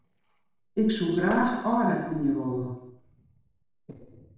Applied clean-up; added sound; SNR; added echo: neural separator model SepFormer DNS4.